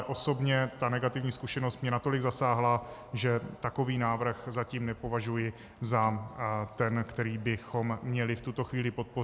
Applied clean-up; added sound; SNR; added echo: none; none; none; none.